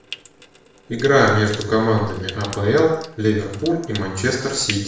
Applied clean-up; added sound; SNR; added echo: none; Trickle, dribble / Sink (filling or washing) / Water tap, faucet; 17 dB; reverberation time 0.6 s.